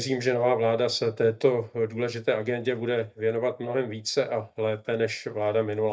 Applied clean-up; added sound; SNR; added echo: neural mask model DeepFilterNet 3.